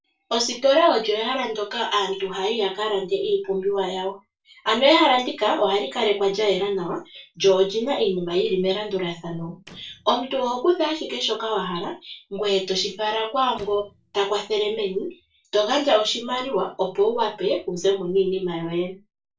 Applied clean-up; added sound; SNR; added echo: neural separator model SepFormer DNS4.